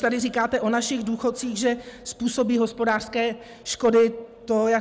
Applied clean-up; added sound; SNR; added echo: none; none; none; none.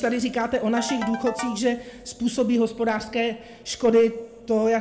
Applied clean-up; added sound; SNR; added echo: none; Ringtone / Keyboard (musical); 12 dB; reverberation time 1.2 s.